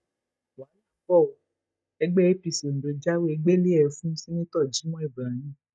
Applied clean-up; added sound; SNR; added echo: neural mask model DeepFilterNet 3.